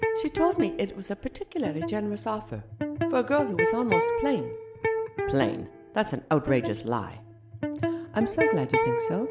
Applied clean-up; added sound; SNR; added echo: none; Electric guitar; 1 dB; none.